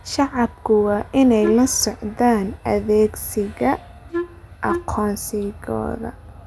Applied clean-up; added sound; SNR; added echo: none; Wind instrument, woodwind instrument; 9 dB; none.